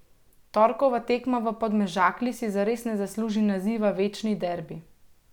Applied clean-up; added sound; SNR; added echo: none; none; none; none.